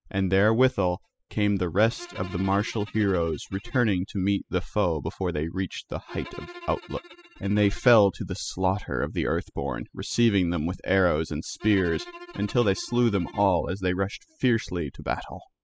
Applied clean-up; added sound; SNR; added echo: classical method spectral subtraction.